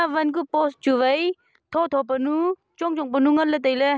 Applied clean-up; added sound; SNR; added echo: none; none; none; none.